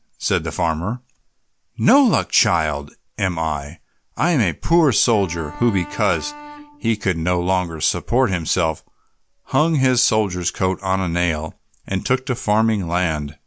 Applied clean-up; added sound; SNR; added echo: none; Bowed string instrument; 17 dB; none.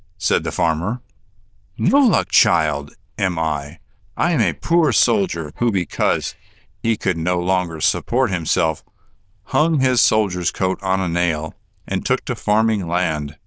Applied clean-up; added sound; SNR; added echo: neural diffusion model UNIVERSE++.